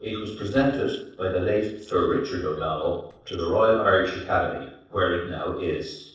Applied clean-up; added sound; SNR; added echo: neural separator model SepFormer DNS4.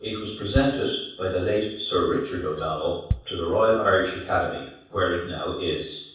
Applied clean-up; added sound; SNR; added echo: none; Bass drum; 11 dB; reverberation time 0.7 s.